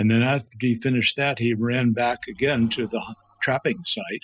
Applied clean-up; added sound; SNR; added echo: classical method spectral subtraction.